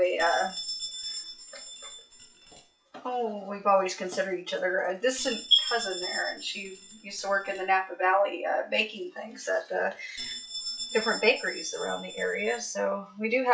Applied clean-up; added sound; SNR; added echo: classical method log-MMSE.